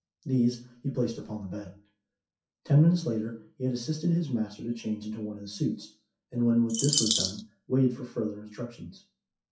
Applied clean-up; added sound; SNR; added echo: classical method WPE with log-MMSE.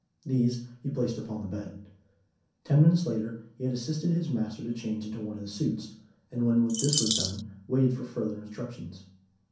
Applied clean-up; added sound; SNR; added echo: none; Bird vocalization, bird call, bird song; 0 dB; reverberation time 0.6 s.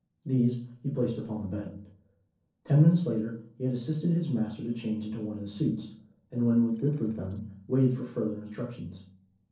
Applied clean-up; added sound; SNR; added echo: neural separator model SepFormer DNS4.